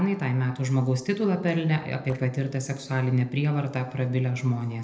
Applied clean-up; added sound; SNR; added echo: neural separator model SepFormer DNS4.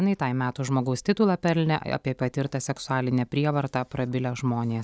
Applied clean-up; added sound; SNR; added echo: none; none; none; none.